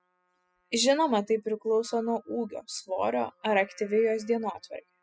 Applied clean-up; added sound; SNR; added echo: classical method spectral subtraction.